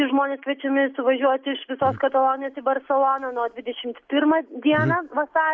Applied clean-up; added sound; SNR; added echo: none; none; none; none.